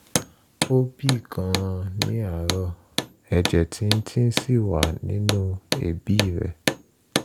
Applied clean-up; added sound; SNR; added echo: none; Hammer; 5 dB; none.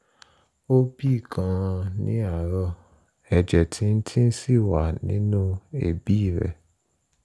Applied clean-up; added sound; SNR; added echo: none; none; none; none.